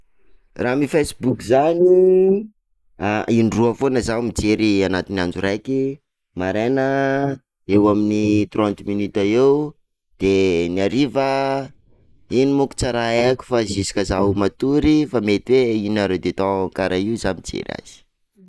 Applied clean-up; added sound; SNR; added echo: neural mask model Resemble Enhance denoiser.